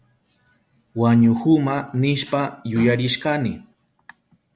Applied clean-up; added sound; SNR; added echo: none; none; none; none.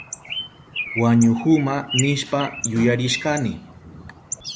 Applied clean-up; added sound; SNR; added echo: none; Bird; 10 dB; none.